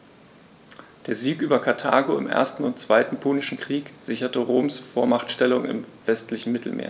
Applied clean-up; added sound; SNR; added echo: none; none; none; none.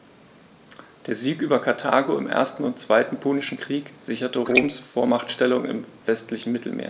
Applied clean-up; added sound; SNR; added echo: neural mask model Resemble Enhance denoiser.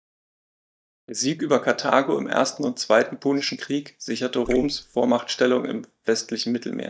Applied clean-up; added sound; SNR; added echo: neural mask model DeepFilterNet 3.